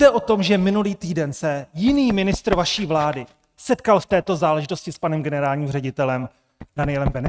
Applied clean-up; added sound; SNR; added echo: neural mask model RNNoise.